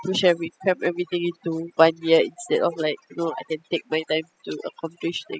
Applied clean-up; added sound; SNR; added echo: classical method spectral subtraction.